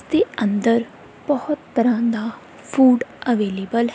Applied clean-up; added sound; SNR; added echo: none; none; none; none.